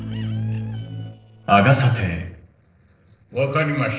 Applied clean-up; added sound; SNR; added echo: neural separator model SepFormer DNS4.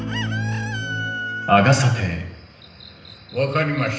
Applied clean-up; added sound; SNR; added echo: none; Chicken, rooster; 11 dB; reverberation time 0.9 s.